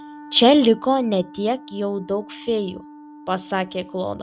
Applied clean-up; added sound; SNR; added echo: none; Wind instrument, woodwind instrument; 19 dB; none.